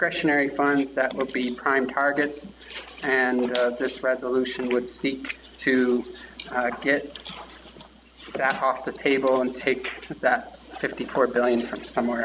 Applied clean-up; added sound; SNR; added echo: none; none; none; none.